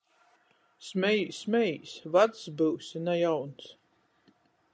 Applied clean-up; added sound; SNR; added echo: none; none; none; none.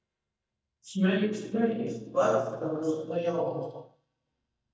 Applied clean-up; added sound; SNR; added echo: neural mask model DeepFilterNet 3.